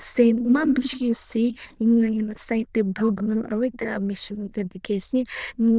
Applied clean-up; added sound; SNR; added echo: neural diffusion model UNIVERSE++.